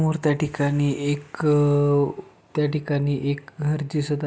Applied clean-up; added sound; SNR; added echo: none; none; none; none.